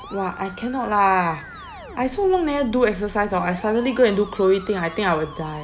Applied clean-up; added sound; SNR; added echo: none; Musical instrument; 18 dB; none.